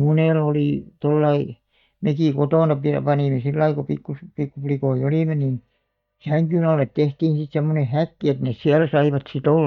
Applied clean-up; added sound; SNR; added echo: neural mask model DeepFilterNet 3.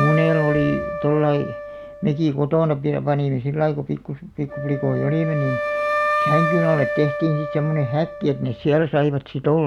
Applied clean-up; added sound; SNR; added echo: none; Wind instrument, woodwind instrument; 6 dB; none.